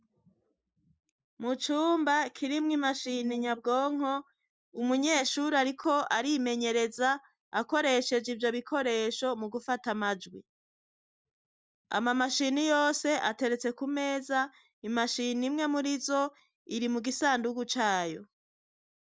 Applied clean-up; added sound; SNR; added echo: neural mask model Resemble Enhance denoiser.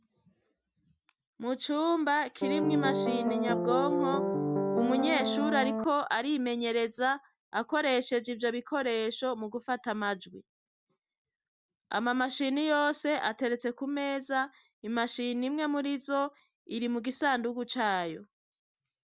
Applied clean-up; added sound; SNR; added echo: none; Piano; -2 dB; none.